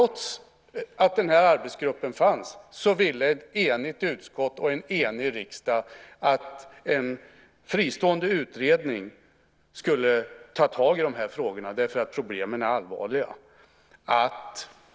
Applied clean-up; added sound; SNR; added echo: none; none; none; none.